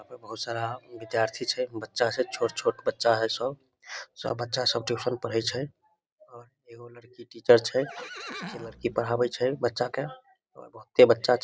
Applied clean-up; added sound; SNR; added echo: none; Livestock, farm animals, working animals; 15 dB; none.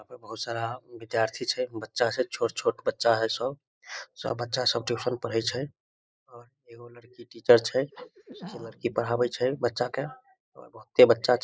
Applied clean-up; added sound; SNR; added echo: neural mask model Resemble Enhance denoiser.